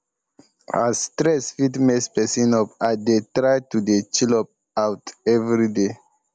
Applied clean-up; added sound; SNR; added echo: none; none; none; none.